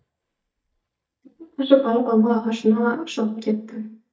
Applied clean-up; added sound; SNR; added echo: neural mask model DeepFilterNet 3.